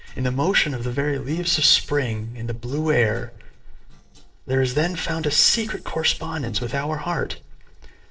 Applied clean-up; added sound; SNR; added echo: neural separator model SepFormer DNS4.